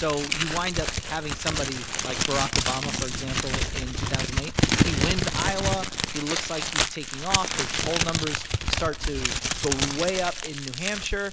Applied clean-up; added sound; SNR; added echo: none; Crumpling, crinkling; -4 dB; none.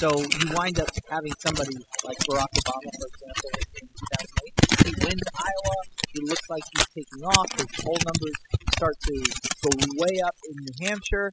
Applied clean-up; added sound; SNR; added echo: classical method spectral subtraction.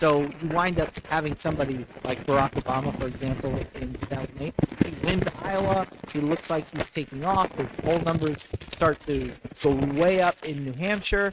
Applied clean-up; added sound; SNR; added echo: neural mask model RNNoise.